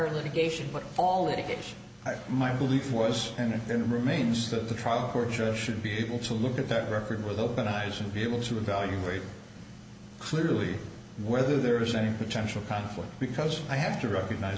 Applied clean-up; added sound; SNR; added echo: none; none; none; none.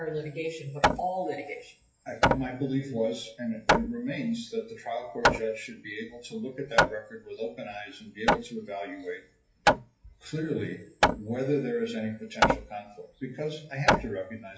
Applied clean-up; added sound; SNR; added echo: classical method WPE with log-MMSE.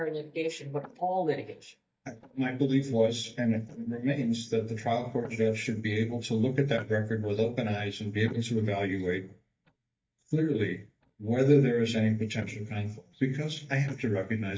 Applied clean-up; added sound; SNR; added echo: neural mask model DeepFilterNet 3.